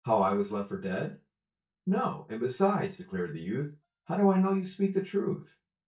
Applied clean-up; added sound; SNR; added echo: neural mask model DeepFilterNet 3.